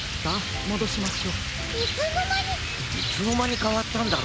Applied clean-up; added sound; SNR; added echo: none; Rain; 2 dB; none.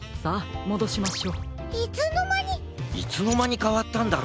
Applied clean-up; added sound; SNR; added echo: none; none; none; none.